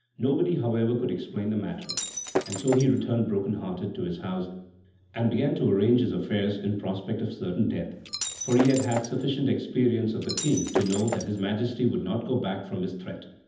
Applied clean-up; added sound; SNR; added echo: none; Shatter; 6 dB; reverberation time 0.8 s.